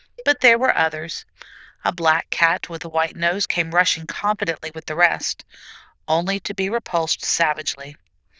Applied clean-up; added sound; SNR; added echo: neural diffusion model UNIVERSE++.